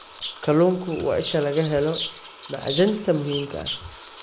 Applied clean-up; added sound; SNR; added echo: none; Bird vocalization, bird call, bird song; 12 dB; none.